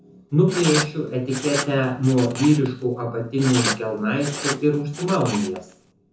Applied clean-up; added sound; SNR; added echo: none; Writing; 8 dB; reverberation time 0.5 s.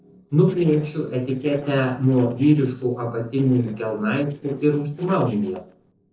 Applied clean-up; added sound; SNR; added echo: neural separator model SepFormer DNS4.